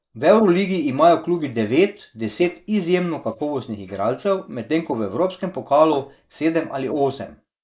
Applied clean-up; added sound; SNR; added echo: neural mask model Resemble Enhance denoiser.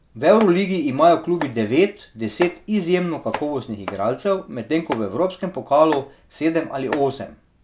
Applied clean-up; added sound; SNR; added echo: none; Domestic sounds, home sounds; 16 dB; none.